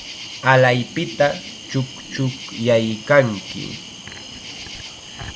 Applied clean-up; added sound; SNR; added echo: none; Cricket; 14 dB; none.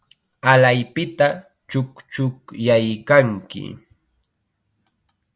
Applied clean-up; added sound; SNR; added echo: none; none; none; none.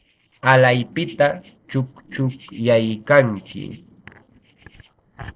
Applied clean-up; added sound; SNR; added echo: neural separator model SepFormer DNS4.